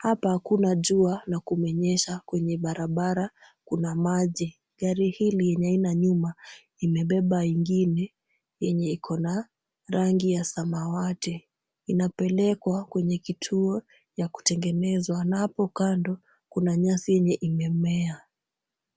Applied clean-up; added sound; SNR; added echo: none; none; none; none.